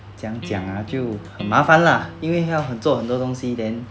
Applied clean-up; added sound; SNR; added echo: none; Electric guitar; 16 dB; none.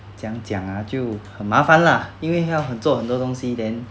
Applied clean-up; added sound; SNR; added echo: none; none; none; none.